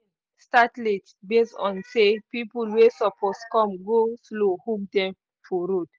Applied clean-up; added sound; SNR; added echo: none; none; none; none.